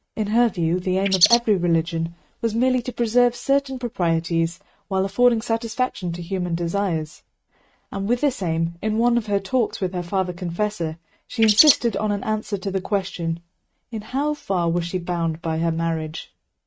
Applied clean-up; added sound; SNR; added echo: neural mask model RNNoise.